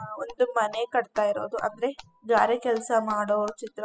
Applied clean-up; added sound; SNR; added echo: classical method spectral subtraction.